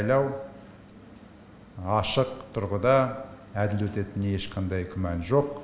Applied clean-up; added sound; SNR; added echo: none; none; none; none.